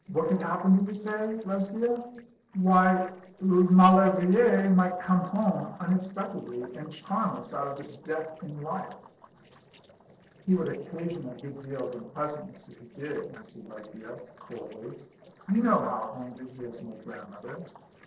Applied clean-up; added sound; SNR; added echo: neural separator model SepFormer DNS4.